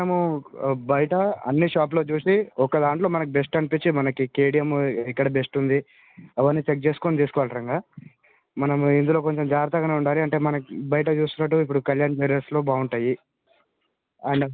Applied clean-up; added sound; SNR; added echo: none; none; none; none.